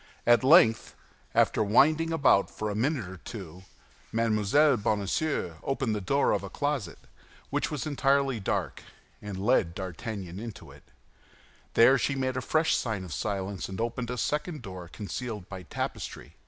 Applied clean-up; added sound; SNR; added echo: none; none; none; none.